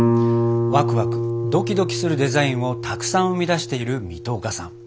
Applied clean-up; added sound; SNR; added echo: none; Guitar; 0 dB; none.